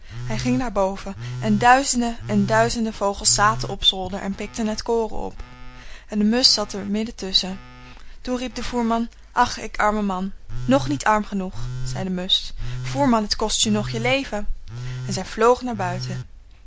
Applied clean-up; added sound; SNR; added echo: none; Telephone; 13 dB; none.